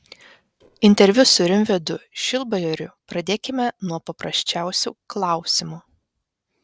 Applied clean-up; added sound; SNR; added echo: neural separator model SepFormer DNS4.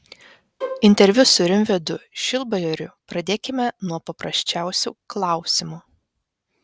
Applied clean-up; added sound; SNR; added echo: none; Bowed string instrument; 10 dB; none.